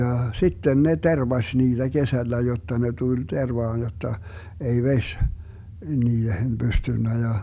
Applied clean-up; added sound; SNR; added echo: none; none; none; none.